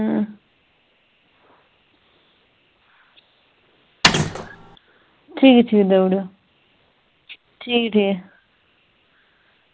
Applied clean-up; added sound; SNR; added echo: none; Mechanisms; -3 dB; none.